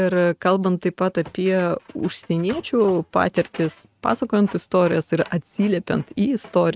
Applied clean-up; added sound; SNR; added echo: neural mask model RNNoise.